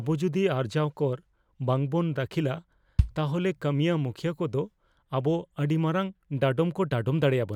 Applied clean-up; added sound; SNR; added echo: none; Bass drum; 6 dB; none.